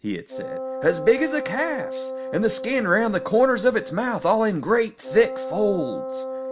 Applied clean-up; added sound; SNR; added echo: none; Wind instrument, woodwind instrument; 9 dB; none.